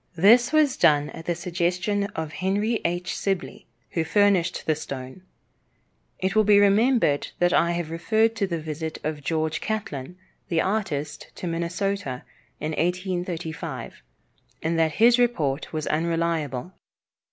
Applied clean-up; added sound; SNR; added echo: none; none; none; none.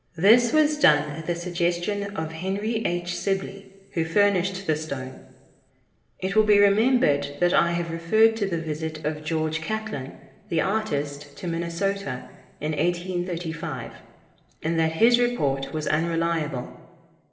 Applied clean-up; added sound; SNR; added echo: none; none; none; reverberation time 1.6 s.